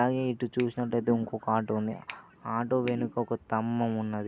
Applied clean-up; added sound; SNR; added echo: none; Finger snapping; 16 dB; none.